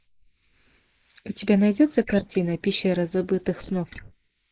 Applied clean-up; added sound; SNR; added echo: neural mask model Resemble Enhance denoiser.